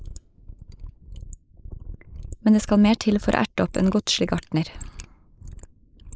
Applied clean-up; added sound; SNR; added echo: neural mask model Resemble Enhance denoiser.